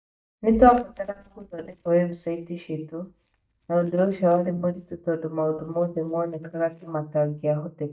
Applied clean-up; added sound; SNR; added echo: neural mask model DeepFilterNet 3.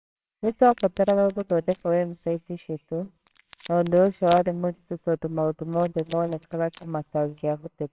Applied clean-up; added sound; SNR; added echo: neural separator model SepFormer WHAMR!.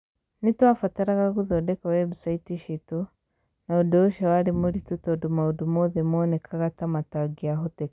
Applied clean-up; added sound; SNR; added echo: none; none; none; none.